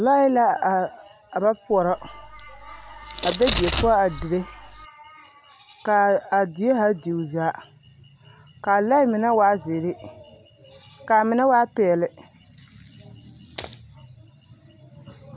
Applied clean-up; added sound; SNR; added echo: none; Domestic sounds, home sounds; 8 dB; none.